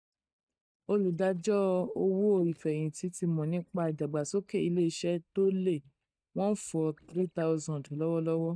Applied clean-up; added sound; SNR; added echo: neural mask model DeepFilterNet 3.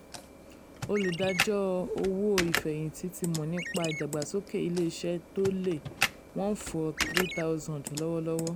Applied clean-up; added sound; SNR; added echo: none; Computer keyboard + Chirp, tweet; 5 dB; none.